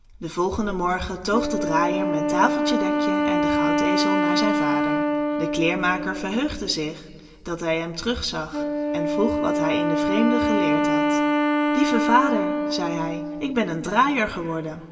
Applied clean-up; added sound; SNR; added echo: none; Wind instrument, woodwind instrument; -2 dB; reverberation time 1.8 s.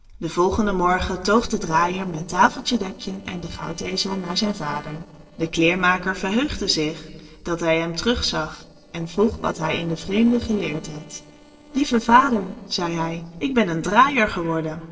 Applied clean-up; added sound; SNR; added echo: neural separator model SepFormer DNS4.